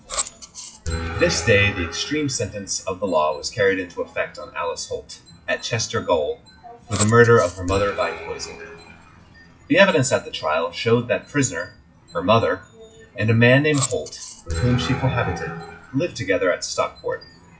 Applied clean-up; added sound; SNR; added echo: classical method WPE with log-MMSE.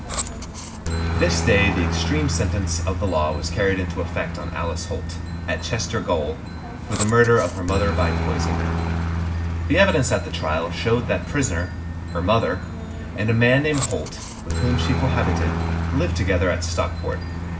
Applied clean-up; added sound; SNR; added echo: none; Aircraft; 2 dB; reverberation time 0.4 s.